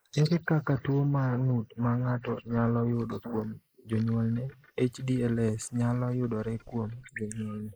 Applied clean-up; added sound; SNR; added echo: neural mask model Resemble Enhance denoiser.